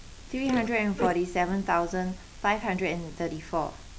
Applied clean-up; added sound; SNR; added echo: none; Burping, eructation; 12 dB; none.